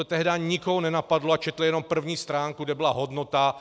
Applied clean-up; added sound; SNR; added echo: none; none; none; none.